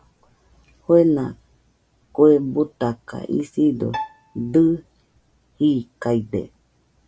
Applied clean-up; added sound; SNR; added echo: none; Bowed string instrument; 15 dB; none.